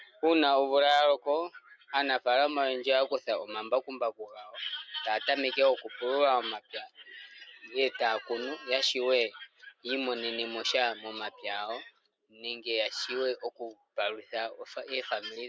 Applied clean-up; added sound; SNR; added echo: none; none; none; none.